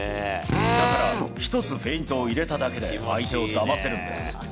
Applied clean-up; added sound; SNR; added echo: none; Drill; -1 dB; none.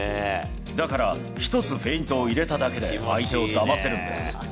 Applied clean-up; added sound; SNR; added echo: none; none; none; none.